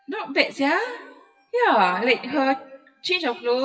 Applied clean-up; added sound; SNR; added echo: classical method WPE with log-MMSE.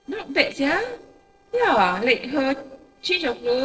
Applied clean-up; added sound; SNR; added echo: neural separator model SepFormer DNS4.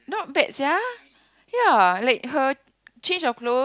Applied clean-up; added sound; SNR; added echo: none; none; none; none.